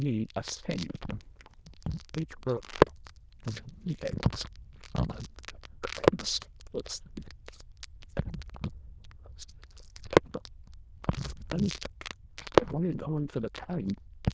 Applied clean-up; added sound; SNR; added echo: neural diffusion model UNIVERSE++.